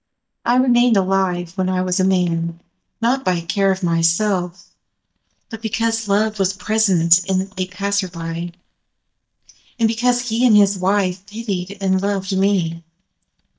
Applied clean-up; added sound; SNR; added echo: neural mask model DeepFilterNet 3.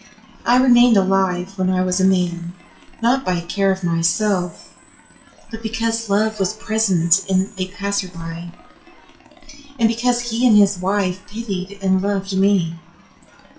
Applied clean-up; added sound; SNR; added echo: classical method WPE with log-MMSE.